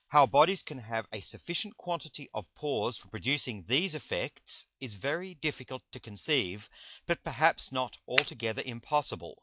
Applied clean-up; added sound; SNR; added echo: classical method log-MMSE.